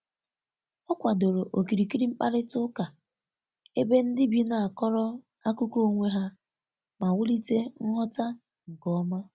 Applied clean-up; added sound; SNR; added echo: none; none; none; none.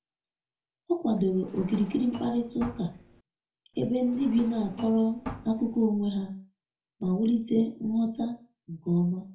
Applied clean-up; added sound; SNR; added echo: none; Drawer open or close; 14 dB; reverberation time 0.3 s.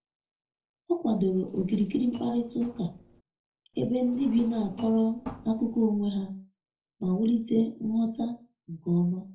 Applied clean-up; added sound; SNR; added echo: neural separator model SepFormer DNS4.